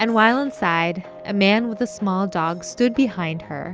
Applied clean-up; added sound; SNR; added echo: none; none; none; none.